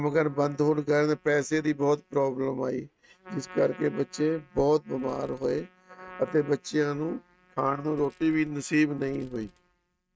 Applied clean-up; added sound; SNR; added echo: neural mask model RNNoise.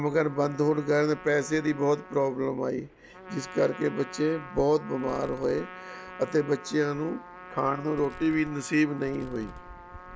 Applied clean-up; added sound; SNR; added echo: none; Fireworks + Trumpet; 16 dB; none.